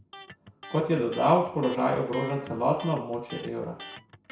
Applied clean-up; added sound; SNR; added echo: none; Electric guitar; 18 dB; reverberation time 0.6 s.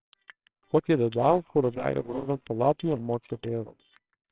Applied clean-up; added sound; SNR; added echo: neural separator model SepFormer WHAMR!.